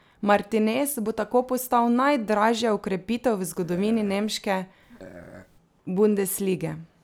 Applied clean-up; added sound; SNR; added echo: none; Burping, eructation; 20 dB; none.